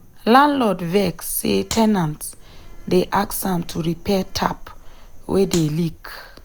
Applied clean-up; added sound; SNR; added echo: none; Clapping + Sliding door; 15 dB; none.